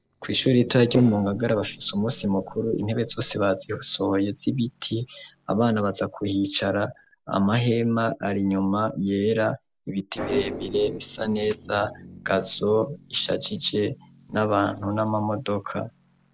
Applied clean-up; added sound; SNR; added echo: neural separator model SepFormer DNS4.